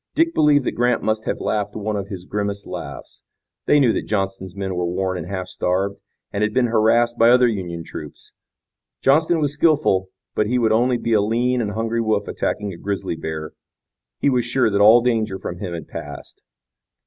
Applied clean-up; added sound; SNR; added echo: none; none; none; none.